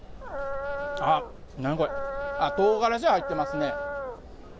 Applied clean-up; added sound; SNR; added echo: none; Dog; 6 dB; none.